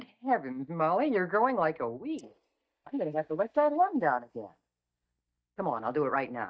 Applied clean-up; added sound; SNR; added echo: neural mask model DeepFilterNet 3.